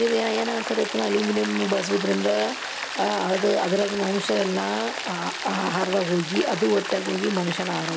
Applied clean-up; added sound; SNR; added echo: none; Rain; 7 dB; none.